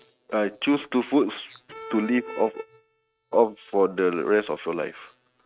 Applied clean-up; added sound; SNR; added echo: neural mask model RNNoise.